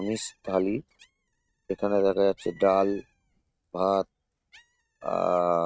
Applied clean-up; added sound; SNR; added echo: neural mask model RNNoise.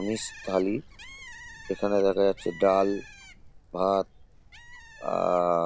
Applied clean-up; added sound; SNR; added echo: none; Bird + Bird; 19 dB; none.